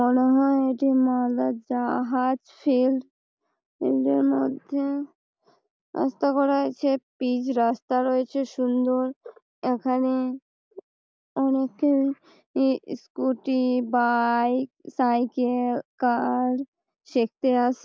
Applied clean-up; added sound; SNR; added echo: none; none; none; none.